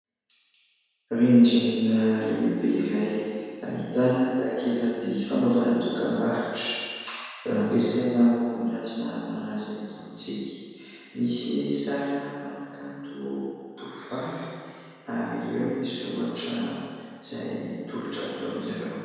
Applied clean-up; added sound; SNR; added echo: none; none; none; reverberation time 1.9 s.